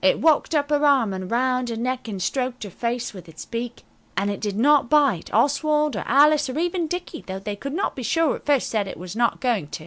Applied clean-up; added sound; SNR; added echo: none; none; none; none.